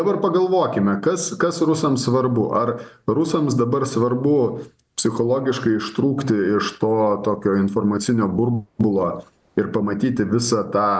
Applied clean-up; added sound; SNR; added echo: none; none; none; none.